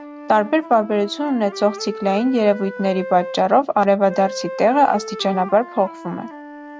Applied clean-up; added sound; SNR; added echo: none; Wind instrument, woodwind instrument; 14 dB; none.